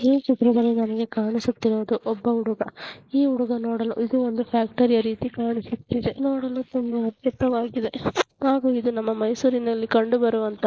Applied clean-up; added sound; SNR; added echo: neural mask model Resemble Enhance denoiser.